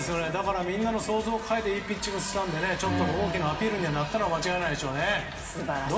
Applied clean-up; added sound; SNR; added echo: none; none; none; reverberation time 2.0 s.